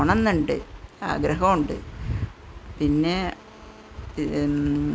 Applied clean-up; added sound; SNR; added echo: none; none; none; none.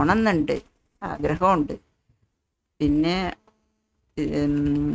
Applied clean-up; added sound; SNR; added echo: neural mask model RNNoise.